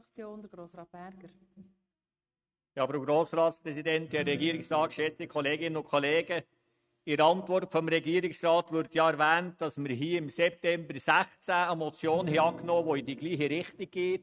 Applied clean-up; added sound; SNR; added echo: neural mask model RNNoise.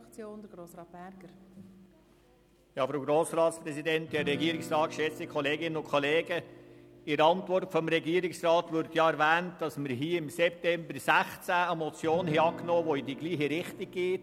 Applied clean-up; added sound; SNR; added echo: none; Guitar; 17 dB; none.